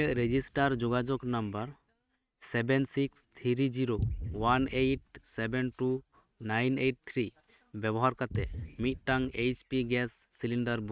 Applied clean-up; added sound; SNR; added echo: neural mask model RNNoise.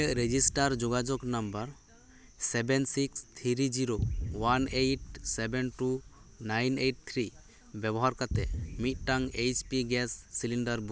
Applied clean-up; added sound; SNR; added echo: none; Boom; 10 dB; none.